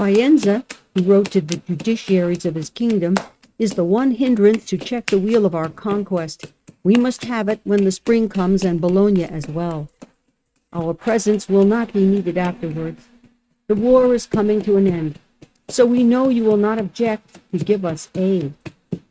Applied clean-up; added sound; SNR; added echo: neural mask model RNNoise.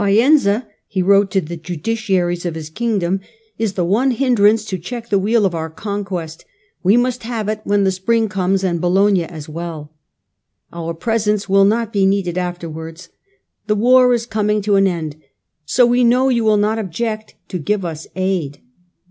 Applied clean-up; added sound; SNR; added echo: none; none; none; none.